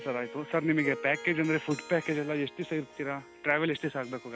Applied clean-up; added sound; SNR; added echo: none; Harp; 15 dB; none.